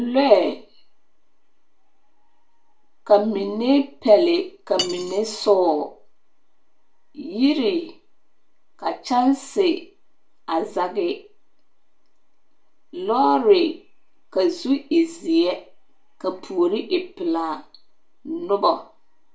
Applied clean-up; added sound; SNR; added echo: none; Cutlery, silverware; 13 dB; reverberation time 0.3 s.